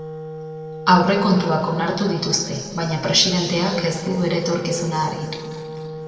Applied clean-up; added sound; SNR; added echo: none; Wind instrument, woodwind instrument; 13 dB; reverberation time 2.3 s.